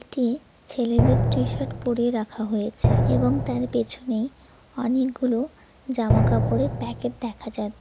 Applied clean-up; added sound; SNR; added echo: none; Drum; -4 dB; none.